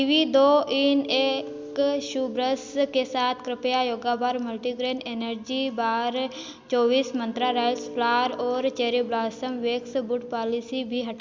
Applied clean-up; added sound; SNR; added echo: none; Mallet percussion; 17 dB; none.